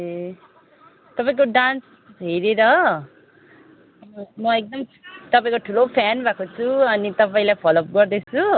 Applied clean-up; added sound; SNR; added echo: none; none; none; none.